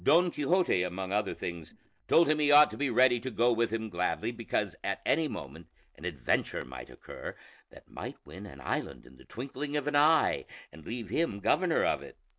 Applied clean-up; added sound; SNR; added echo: neural separator model SepFormer DNS4.